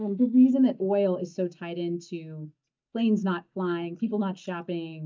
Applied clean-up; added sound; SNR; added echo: neural mask model DeepFilterNet 3.